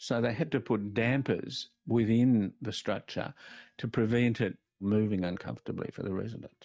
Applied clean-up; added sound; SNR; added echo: neural mask model DeepFilterNet 3.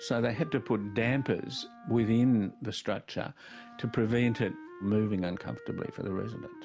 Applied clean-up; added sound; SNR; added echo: none; Wind instrument, woodwind instrument; 18 dB; none.